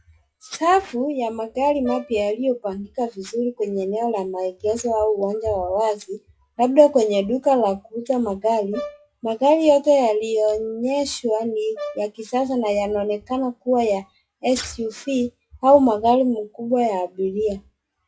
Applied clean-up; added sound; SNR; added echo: classical method log-MMSE.